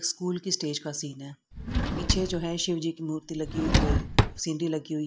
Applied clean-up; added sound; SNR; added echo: none; Drawer open or close; -4 dB; none.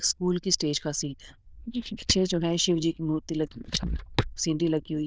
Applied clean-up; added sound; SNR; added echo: neural diffusion model UNIVERSE++.